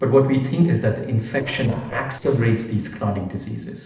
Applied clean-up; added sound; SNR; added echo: neural separator model SepFormer DNS4.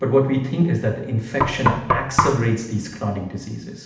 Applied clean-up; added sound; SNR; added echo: none; Knock; 1 dB; reverberation time 0.8 s.